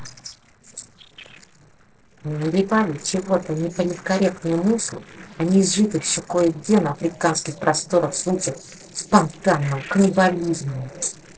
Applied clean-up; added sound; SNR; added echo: neural separator model SepFormer DNS4.